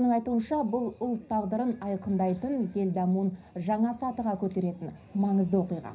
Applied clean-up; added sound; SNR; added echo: none; none; none; reverberation time 0.5 s.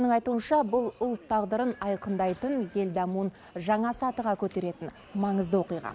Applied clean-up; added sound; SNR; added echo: none; none; none; none.